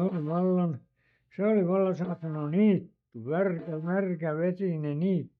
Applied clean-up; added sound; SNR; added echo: neural mask model DeepFilterNet 3.